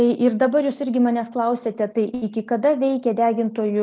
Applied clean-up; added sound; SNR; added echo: none; none; none; none.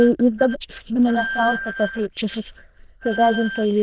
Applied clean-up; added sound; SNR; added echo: neural diffusion model UNIVERSE++.